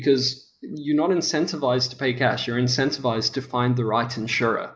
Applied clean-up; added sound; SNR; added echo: none; none; none; none.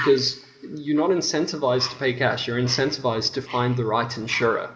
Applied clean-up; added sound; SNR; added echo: none; Bird; 17 dB; reverberation time 2.3 s.